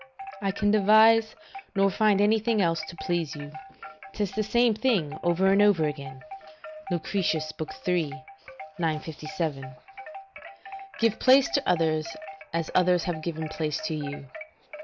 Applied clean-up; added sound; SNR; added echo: none; Wind chime; 15 dB; none.